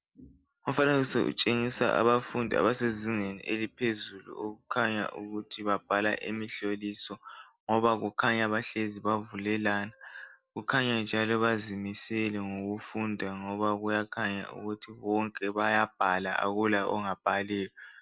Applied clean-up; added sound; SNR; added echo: none; none; none; none.